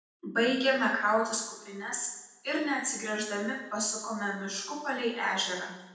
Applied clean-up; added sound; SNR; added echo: none; none; none; reverberation time 0.9 s.